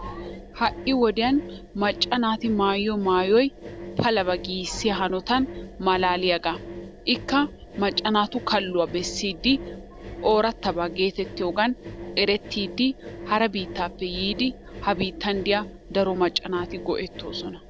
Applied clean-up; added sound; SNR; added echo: none; Engine; 13 dB; none.